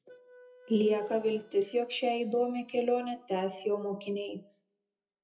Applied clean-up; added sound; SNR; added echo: classical method WPE with log-MMSE.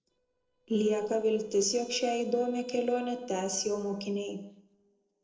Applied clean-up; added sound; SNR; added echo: neural separator model SepFormer DNS4.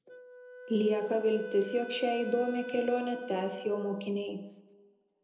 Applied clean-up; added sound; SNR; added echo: none; Wind instrument, woodwind instrument; 12 dB; reverberation time 0.7 s.